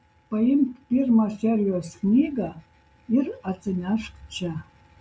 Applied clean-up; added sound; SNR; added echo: none; none; none; none.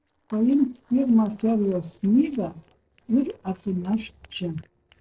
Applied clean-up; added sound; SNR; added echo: neural separator model SepFormer DNS4.